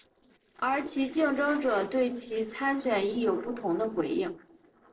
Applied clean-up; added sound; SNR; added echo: neural separator model SepFormer DNS4.